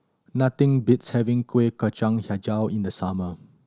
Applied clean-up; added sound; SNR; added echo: none; none; none; none.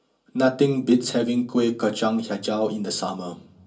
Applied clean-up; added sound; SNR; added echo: none; none; none; reverberation time 0.2 s.